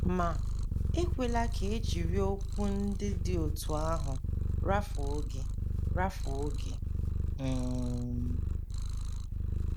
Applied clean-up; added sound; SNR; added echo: none; Purr; -5 dB; none.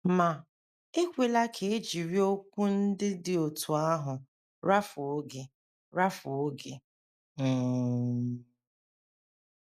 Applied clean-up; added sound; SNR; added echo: none; none; none; none.